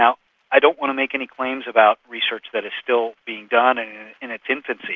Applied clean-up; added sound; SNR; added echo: none; none; none; none.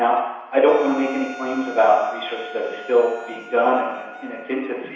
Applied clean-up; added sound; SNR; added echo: none; Wind instrument, woodwind instrument; 17 dB; reverberation time 1.0 s.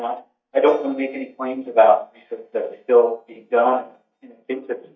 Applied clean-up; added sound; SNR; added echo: neural mask model DeepFilterNet 3.